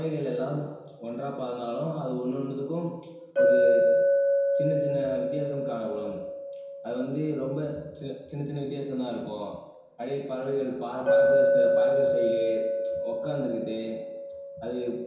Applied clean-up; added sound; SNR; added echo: none; Chink, clink; -5 dB; reverberation time 0.6 s.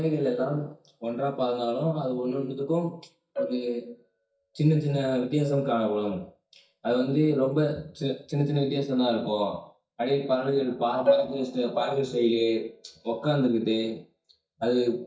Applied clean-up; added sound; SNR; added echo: neural mask model DeepFilterNet 3.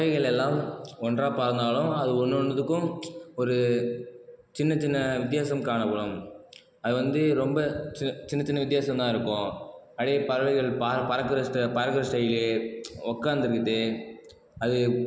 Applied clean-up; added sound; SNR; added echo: none; none; none; none.